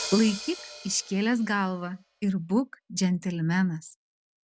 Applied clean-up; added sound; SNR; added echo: none; Hi-hat; 15 dB; none.